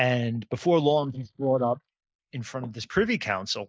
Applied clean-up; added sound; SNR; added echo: neural mask model Resemble Enhance denoiser.